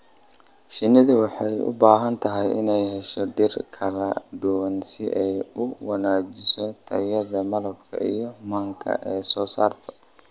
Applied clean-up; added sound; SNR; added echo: none; none; none; none.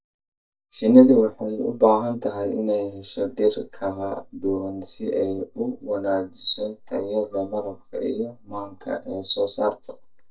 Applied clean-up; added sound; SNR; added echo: neural mask model DeepFilterNet 3.